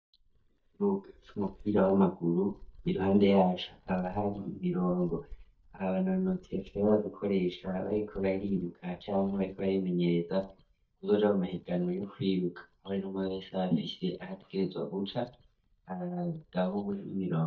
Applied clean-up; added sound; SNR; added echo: neural mask model DeepFilterNet 3.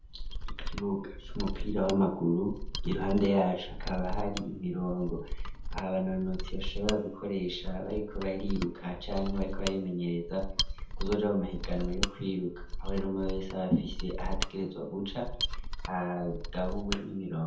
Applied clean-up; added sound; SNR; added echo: none; Mechanisms; 3 dB; reverberation time 0.5 s.